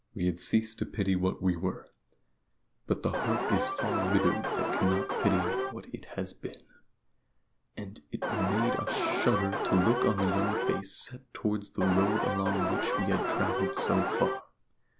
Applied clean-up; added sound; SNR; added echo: none; Alarm; -1 dB; none.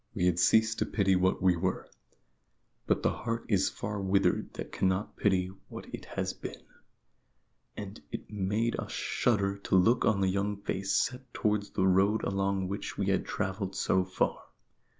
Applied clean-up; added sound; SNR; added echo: none; none; none; none.